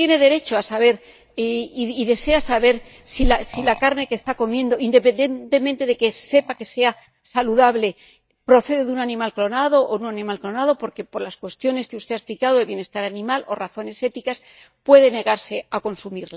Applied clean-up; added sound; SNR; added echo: neural mask model DeepFilterNet 3.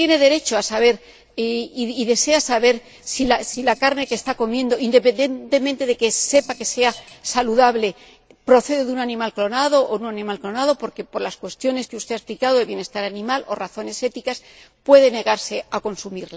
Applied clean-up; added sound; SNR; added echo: neural separator model SepFormer DNS4.